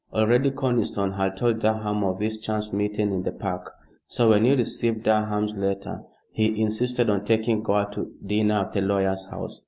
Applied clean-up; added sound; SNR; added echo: none; none; none; none.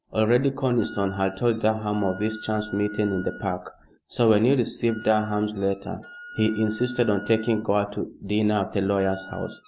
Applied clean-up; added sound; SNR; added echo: none; Wind instrument, woodwind instrument; 19 dB; none.